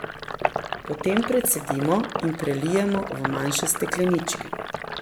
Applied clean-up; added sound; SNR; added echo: none; Sink (filling or washing); 6 dB; none.